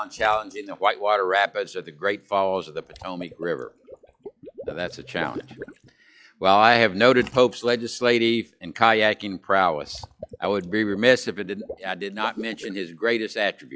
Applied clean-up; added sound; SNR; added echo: classical method log-MMSE.